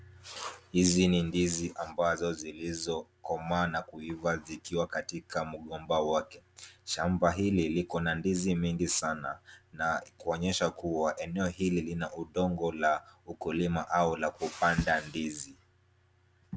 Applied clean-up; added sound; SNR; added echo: none; none; none; none.